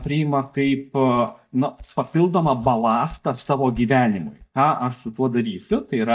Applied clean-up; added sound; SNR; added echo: neural mask model DeepFilterNet 3.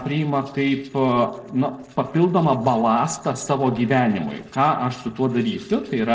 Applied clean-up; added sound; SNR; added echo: neural separator model SepFormer DNS4.